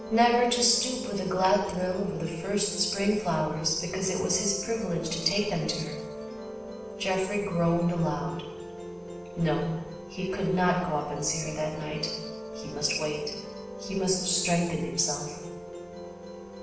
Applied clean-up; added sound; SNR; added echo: none; Musical instrument; 11 dB; reverberation time 1.0 s.